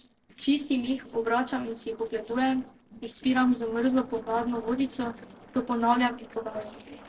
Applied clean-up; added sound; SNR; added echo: neural separator model SepFormer DNS4.